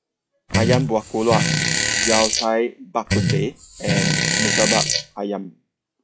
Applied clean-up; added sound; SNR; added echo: classical method log-MMSE.